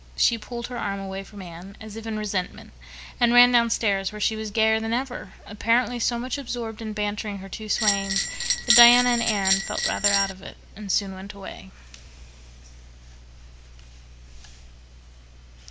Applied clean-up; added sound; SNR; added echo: none; Bell; -3 dB; none.